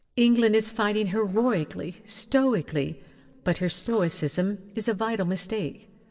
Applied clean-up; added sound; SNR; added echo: neural separator model SepFormer DNS4.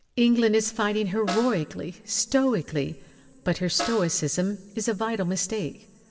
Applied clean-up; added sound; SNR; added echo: none; Snare drum; 13 dB; reverberation time 1.9 s.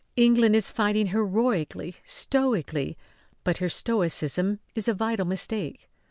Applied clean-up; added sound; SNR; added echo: none; none; none; none.